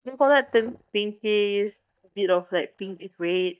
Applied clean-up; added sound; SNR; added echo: neural mask model DeepFilterNet 3.